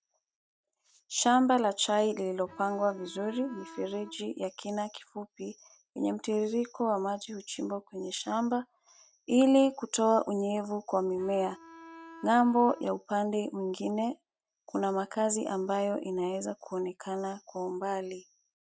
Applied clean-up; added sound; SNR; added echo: neural mask model RNNoise.